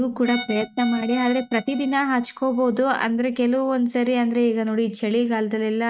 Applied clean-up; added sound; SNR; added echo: neural mask model RNNoise.